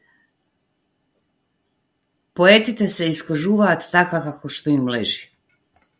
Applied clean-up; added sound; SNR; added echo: none; none; none; none.